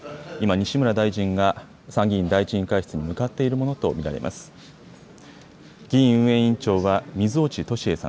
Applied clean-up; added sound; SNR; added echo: none; none; none; none.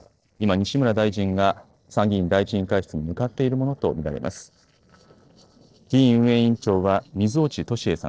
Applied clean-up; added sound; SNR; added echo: neural separator model SepFormer DNS4.